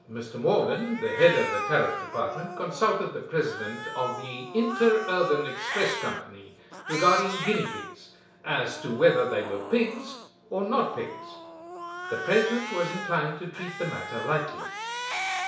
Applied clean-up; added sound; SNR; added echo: none; Cat; 8 dB; reverberation time 0.6 s.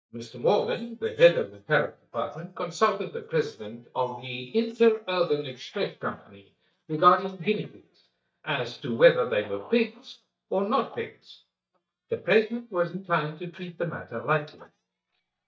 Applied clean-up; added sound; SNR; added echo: neural mask model DeepFilterNet 3.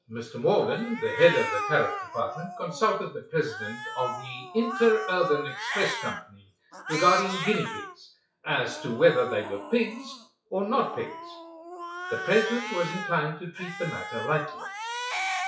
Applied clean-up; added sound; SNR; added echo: classical method WPE with log-MMSE.